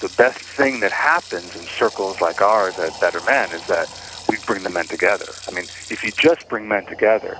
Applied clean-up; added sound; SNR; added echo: none; Breathing + Sink (filling or washing); 17 dB; none.